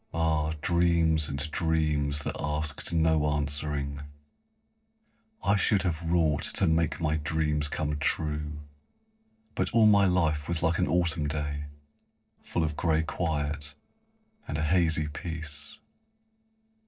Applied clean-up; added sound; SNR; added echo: neural separator model SepFormer DNS4.